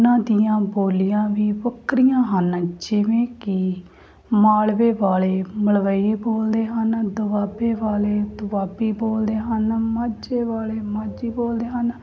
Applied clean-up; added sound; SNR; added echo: none; none; none; none.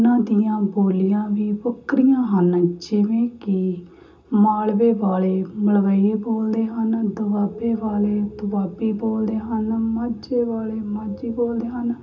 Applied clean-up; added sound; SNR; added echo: none; none; none; reverberation time 0.2 s.